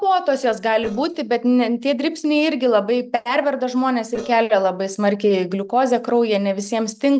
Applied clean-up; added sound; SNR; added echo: neural separator model SepFormer DNS4.